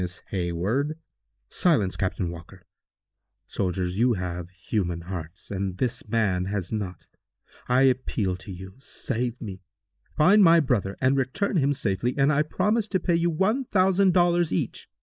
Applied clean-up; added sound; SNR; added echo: neural mask model Resemble Enhance denoiser.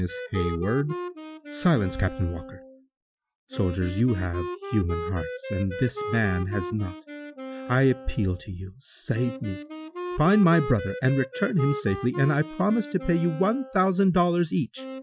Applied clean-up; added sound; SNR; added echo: classical method Wiener filter.